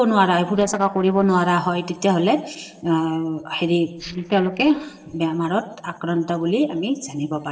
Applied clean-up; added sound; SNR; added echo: neural separator model SepFormer DNS4.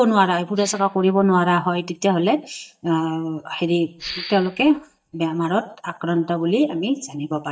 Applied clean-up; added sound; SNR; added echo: neural mask model DeepFilterNet 3.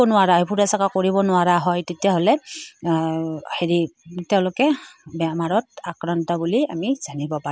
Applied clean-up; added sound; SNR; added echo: none; none; none; none.